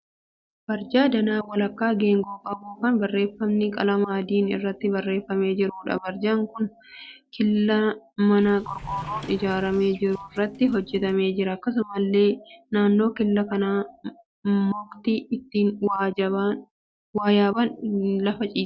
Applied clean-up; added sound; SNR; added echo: none; Sliding door; 17 dB; none.